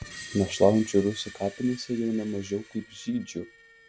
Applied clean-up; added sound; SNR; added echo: none; Screech; 19 dB; none.